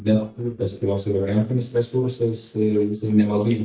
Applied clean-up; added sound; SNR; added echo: neural mask model DeepFilterNet 3.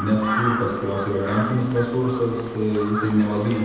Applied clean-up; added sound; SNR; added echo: none; Crow; 8 dB; reverberation time 1.1 s.